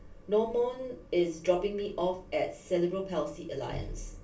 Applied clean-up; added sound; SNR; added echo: none; none; none; reverberation time 0.3 s.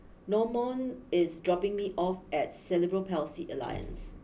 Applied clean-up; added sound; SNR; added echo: none; none; none; none.